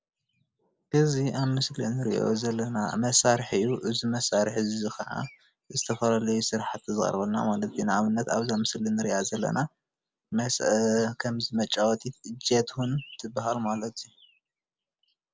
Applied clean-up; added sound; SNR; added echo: none; none; none; none.